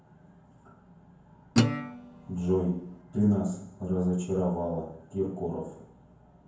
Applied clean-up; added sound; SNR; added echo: none; Guitar; -1 dB; reverberation time 0.9 s.